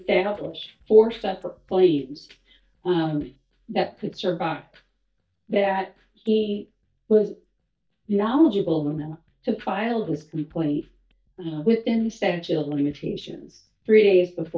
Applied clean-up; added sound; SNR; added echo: neural mask model DeepFilterNet 3.